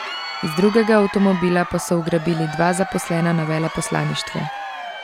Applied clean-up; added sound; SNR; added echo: none; Crowd; 10 dB; none.